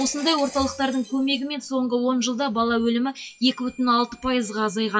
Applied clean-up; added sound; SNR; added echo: classical method WPE with log-MMSE.